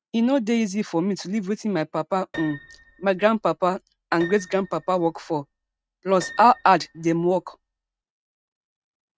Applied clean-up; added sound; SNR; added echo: neural mask model RNNoise.